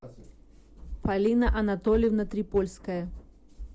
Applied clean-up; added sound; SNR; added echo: none; none; none; none.